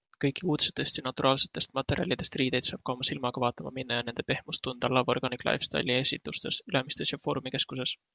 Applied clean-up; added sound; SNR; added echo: none; none; none; none.